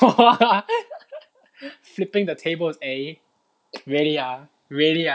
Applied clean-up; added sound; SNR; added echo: none; none; none; none.